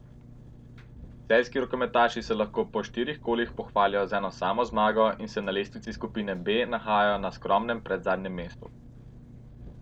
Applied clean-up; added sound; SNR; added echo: none; Engine; 18 dB; none.